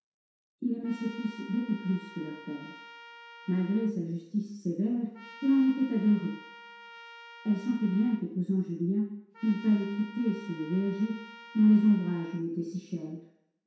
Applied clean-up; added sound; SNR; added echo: none; Trumpet; 20 dB; reverberation time 0.7 s.